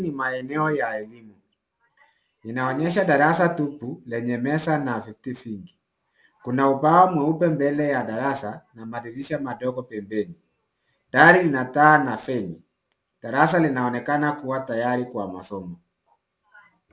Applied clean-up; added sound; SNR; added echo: none; none; none; none.